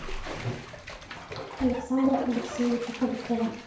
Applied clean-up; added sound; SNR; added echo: none; Bathtub (filling or washing); 8 dB; reverberation time 0.6 s.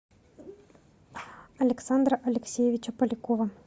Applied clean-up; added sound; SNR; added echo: none; none; none; none.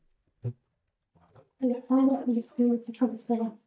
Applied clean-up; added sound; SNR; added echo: neural mask model DeepFilterNet 3.